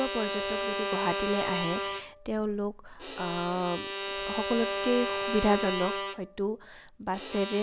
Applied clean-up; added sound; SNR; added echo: none; Bowed string instrument; 3 dB; none.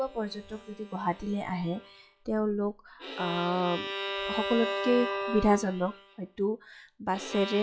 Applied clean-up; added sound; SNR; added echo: classical method log-MMSE.